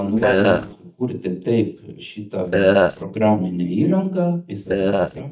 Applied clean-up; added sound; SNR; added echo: neural mask model DeepFilterNet 3.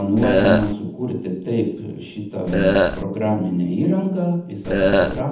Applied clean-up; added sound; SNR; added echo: none; Burping, eructation; -4 dB; reverberation time 0.8 s.